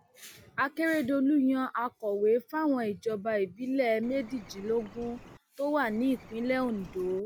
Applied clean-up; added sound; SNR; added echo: none; Bird; 19 dB; none.